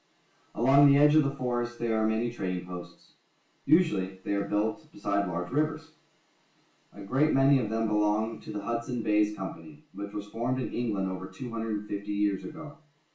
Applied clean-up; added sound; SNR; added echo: none; none; none; reverberation time 0.3 s.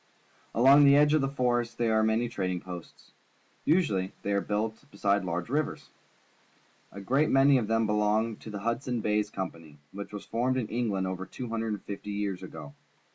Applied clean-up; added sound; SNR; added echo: none; none; none; none.